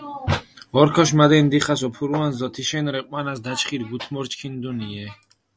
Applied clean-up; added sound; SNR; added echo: none; none; none; none.